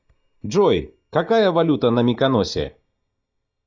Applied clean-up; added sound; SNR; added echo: neural mask model DeepFilterNet 3.